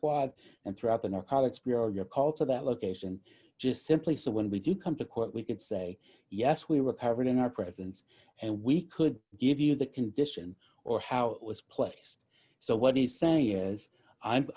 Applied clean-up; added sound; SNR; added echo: none; none; none; none.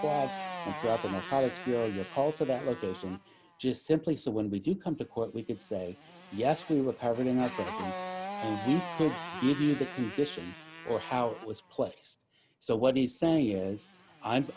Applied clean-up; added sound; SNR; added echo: none; Motorcycle; 12 dB; none.